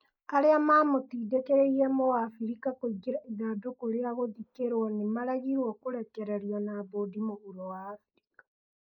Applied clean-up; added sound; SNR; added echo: neural mask model Resemble Enhance denoiser.